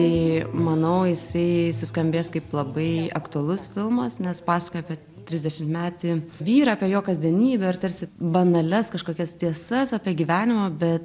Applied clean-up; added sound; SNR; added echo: none; none; none; none.